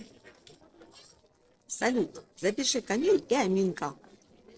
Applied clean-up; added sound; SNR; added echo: neural separator model SepFormer DNS4.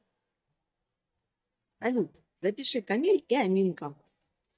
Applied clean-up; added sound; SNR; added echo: neural mask model DeepFilterNet 3.